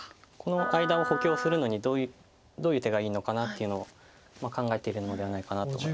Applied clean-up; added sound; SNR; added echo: none; Wind instrument, woodwind instrument; 5 dB; none.